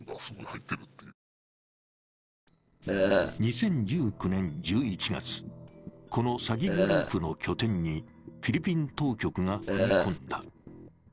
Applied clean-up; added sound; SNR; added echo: neural separator model SepFormer DNS4.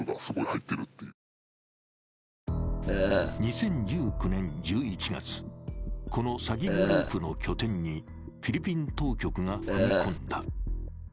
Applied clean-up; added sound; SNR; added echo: none; Burping, eructation; -4 dB; none.